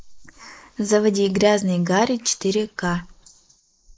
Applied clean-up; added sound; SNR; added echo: neural mask model Resemble Enhance denoiser.